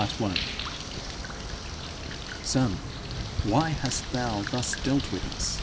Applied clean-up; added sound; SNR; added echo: none; Bird; 3 dB; none.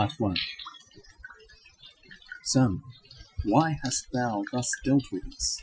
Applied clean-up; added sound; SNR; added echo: classical method Wiener filter.